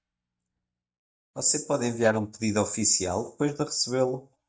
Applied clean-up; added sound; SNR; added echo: neural mask model DeepFilterNet 3.